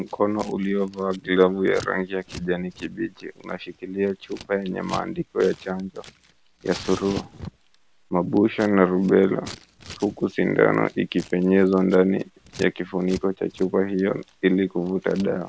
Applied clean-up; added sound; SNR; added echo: none; Scissors; 20 dB; none.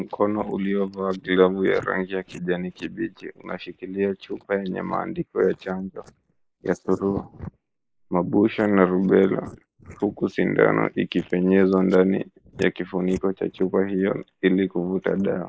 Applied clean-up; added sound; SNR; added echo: neural mask model Resemble Enhance denoiser.